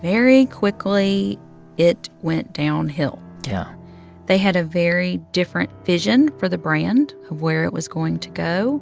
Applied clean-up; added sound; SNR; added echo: none; none; none; none.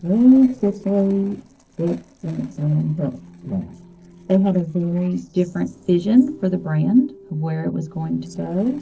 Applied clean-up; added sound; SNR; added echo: neural separator model SepFormer DNS4.